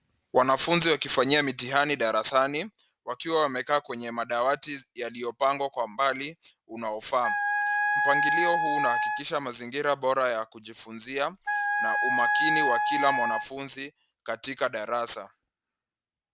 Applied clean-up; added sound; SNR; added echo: none; Wind instrument, woodwind instrument; -2 dB; none.